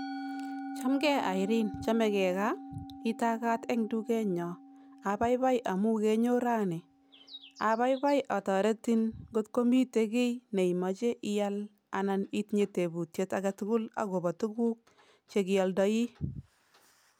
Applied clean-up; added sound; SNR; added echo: none; Musical instrument; 16 dB; none.